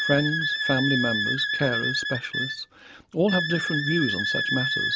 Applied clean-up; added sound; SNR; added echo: none; Wind instrument, woodwind instrument; 0 dB; none.